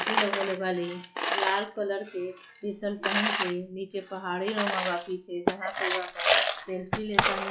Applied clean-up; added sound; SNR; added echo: classical method log-MMSE.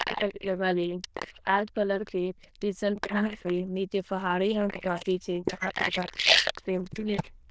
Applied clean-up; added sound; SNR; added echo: neural diffusion model UNIVERSE++.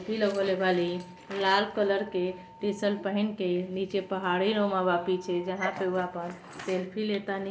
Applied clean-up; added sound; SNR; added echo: none; none; none; none.